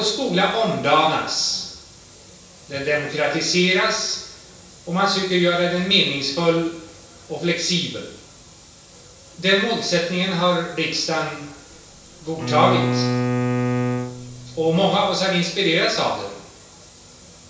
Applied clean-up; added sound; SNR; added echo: none; Bowed string instrument; 2 dB; reverberation time 0.7 s.